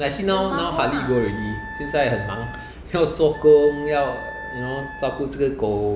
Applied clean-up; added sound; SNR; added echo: none; Wind instrument, woodwind instrument; 14 dB; none.